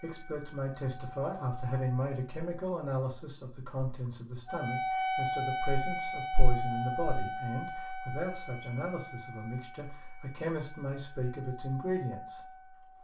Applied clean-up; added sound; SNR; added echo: none; Wind instrument, woodwind instrument; 9 dB; reverberation time 0.3 s.